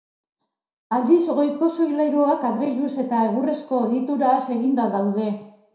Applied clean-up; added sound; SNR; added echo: none; none; none; reverberation time 0.6 s.